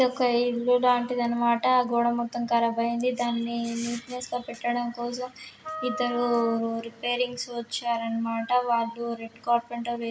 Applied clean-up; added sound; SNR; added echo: none; Wind instrument, woodwind instrument; 11 dB; none.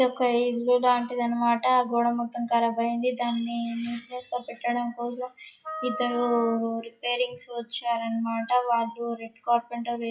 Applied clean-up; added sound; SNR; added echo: classical method log-MMSE.